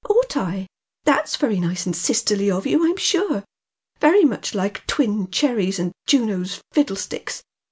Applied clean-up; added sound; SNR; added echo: none; none; none; none.